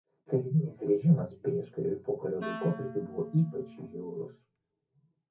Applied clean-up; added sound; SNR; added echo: none; Wind instrument, woodwind instrument; 14 dB; reverberation time 0.3 s.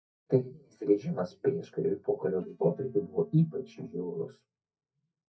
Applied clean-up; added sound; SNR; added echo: neural mask model DeepFilterNet 3.